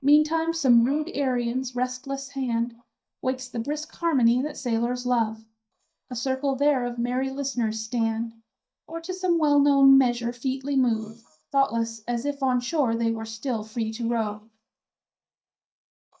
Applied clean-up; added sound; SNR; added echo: neural mask model DeepFilterNet 3.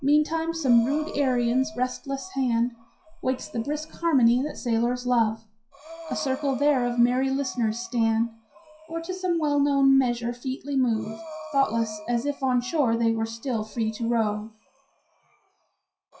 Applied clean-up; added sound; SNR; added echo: classical method WPE with log-MMSE.